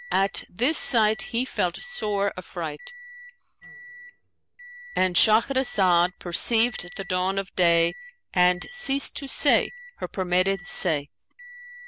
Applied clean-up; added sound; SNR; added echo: none; Microwave oven; 19 dB; none.